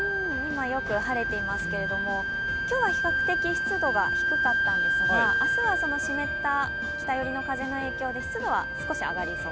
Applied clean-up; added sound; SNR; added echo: none; Wind instrument, woodwind instrument; -3 dB; none.